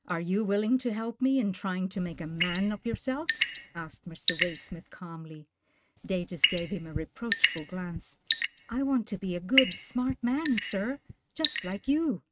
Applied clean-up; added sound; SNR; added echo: neural mask model RNNoise.